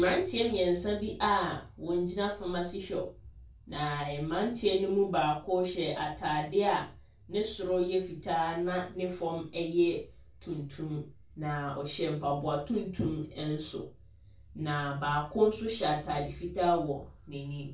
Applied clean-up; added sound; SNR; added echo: none; none; none; reverberation time 0.2 s.